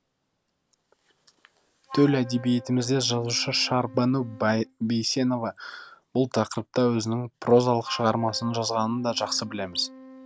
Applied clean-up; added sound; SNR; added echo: none; Wind instrument, woodwind instrument; 20 dB; none.